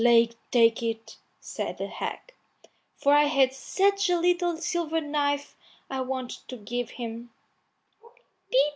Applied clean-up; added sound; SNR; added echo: none; none; none; none.